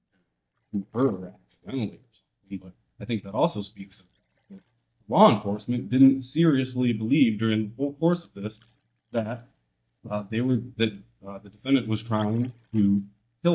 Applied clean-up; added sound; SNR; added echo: neural mask model DeepFilterNet 3.